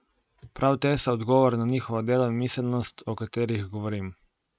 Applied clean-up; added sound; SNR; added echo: none; none; none; none.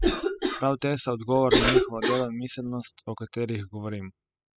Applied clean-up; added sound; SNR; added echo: classical method spectral subtraction.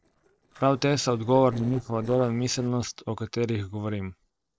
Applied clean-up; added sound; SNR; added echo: neural separator model SepFormer DNS4.